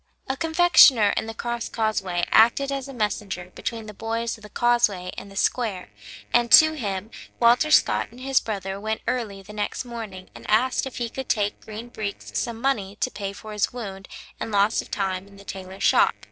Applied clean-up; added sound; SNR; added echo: neural separator model SepFormer DNS4.